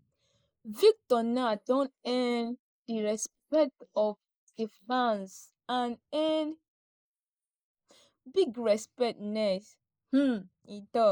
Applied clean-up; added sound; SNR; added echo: neural mask model Resemble Enhance denoiser.